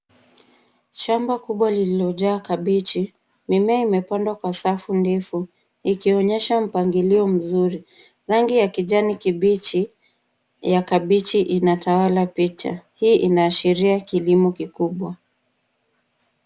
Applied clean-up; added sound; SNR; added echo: none; none; none; none.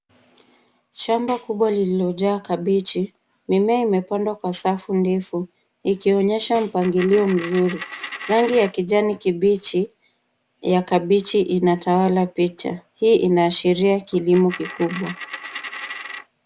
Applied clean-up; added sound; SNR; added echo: none; Coin (dropping) + Tambourine; 12 dB; none.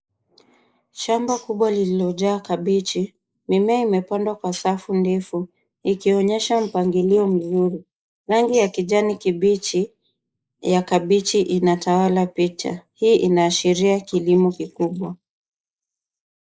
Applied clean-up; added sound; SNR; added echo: neural mask model Resemble Enhance denoiser.